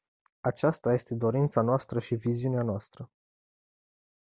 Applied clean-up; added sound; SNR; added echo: none; none; none; none.